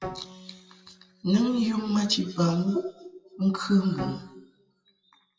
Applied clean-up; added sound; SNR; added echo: classical method WPE with log-MMSE.